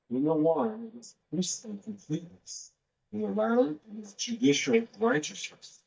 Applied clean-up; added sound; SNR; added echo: neural mask model DeepFilterNet 3.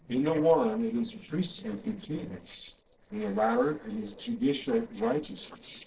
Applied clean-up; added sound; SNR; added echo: neural separator model SepFormer DNS4.